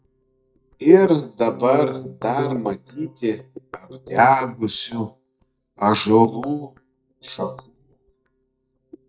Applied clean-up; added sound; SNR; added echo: neural mask model DeepFilterNet 3.